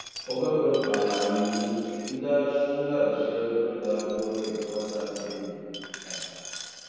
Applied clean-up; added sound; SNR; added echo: none; Glass; 14 dB; reverberation time 2.2 s.